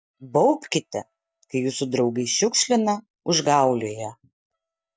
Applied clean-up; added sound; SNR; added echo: neural mask model DeepFilterNet 3.